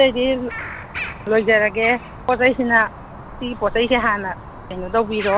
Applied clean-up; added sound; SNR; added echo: none; Bird vocalization, bird call, bird song; 13 dB; none.